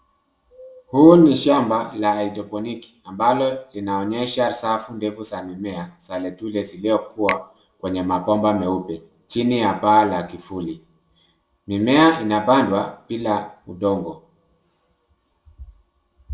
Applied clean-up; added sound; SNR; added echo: none; Finger snapping; 16 dB; reverberation time 0.5 s.